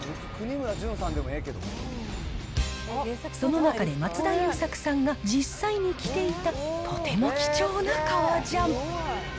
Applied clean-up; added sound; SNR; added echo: none; none; none; none.